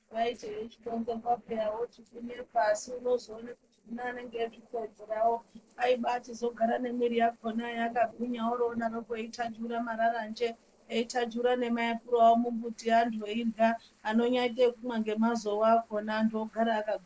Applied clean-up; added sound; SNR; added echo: neural separator model SepFormer DNS4.